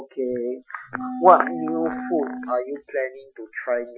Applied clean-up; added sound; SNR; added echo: classical method Wiener filter.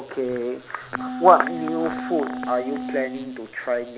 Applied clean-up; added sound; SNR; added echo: none; Wind instrument, woodwind instrument; 8 dB; none.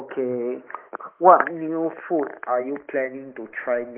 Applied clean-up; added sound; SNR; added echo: neural mask model Resemble Enhance denoiser.